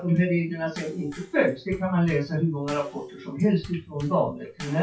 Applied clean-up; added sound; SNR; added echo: classical method WPE with log-MMSE.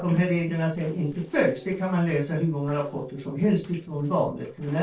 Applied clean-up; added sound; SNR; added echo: neural separator model SepFormer DNS4.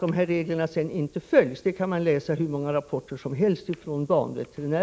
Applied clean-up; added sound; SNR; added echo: none; none; none; none.